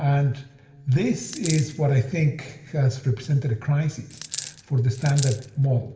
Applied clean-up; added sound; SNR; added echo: none; Coin (dropping); 12 dB; reverberation time 1.5 s.